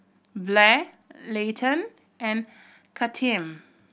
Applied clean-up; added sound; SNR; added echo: none; none; none; none.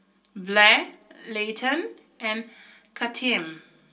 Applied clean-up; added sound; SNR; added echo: none; none; none; reverberation time 0.2 s.